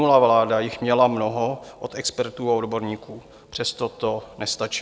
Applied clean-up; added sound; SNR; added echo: none; none; none; none.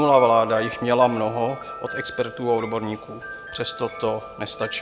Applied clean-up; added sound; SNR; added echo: none; Wind chime; 13 dB; none.